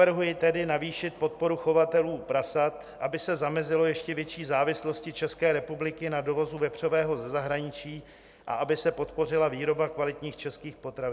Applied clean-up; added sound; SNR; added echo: none; none; none; none.